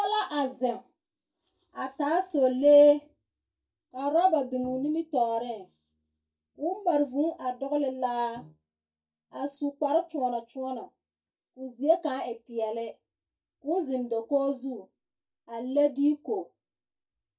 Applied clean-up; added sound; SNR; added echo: neural mask model DeepFilterNet 3.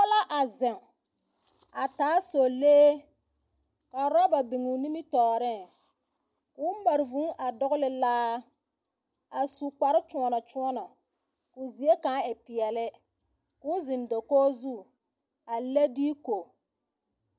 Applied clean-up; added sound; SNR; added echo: none; none; none; none.